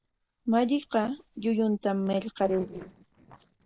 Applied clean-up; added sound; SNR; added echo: neural separator model SepFormer DNS4.